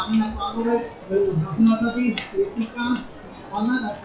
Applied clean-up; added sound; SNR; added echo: classical method WPE with log-MMSE.